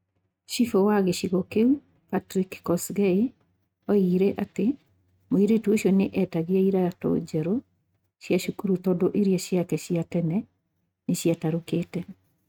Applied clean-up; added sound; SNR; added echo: neural mask model RNNoise.